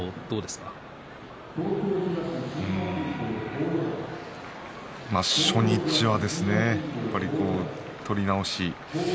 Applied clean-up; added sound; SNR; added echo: none; none; none; none.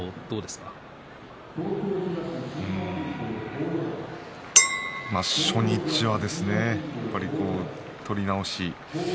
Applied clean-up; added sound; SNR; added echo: none; Chink, clink; -2 dB; none.